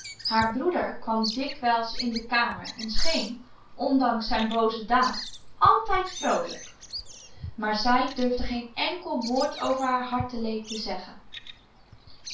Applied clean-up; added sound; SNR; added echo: none; Bird vocalization, bird call, bird song; 13 dB; reverberation time 0.3 s.